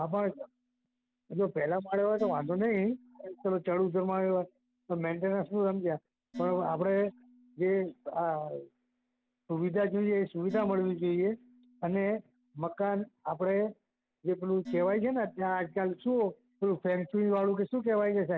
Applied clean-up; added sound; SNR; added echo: none; Dishes, pots, and pans; 19 dB; none.